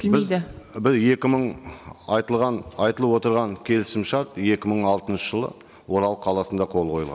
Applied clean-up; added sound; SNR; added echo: none; none; none; none.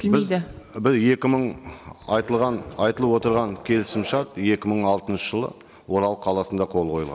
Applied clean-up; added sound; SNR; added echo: none; Zipper (clothing); 16 dB; none.